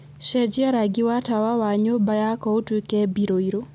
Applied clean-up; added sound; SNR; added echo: none; none; none; none.